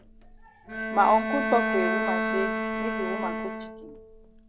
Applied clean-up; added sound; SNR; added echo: none; Bowed string instrument; 1 dB; none.